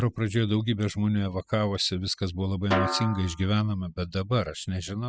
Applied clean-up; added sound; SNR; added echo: classical method spectral subtraction.